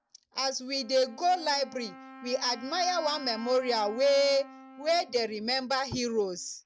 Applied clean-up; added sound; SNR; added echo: none; Wind instrument, woodwind instrument; 19 dB; none.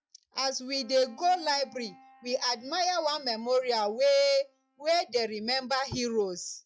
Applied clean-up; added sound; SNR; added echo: classical method log-MMSE.